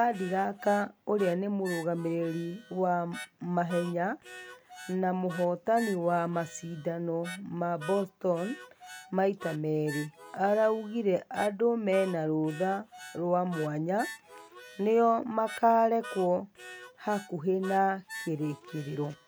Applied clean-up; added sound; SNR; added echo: none; Harmonica; 17 dB; none.